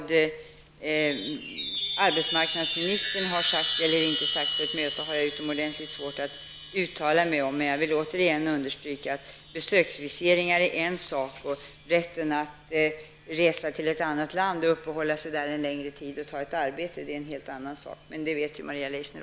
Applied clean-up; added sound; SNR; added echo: none; Chime; 4 dB; none.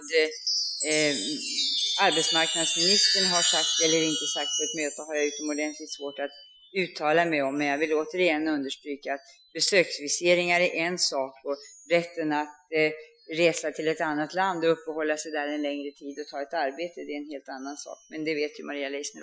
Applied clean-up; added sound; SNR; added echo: classical method Wiener filter.